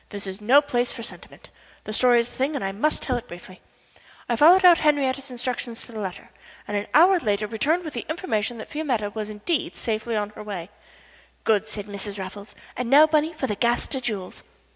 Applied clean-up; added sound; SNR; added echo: none; none; none; none.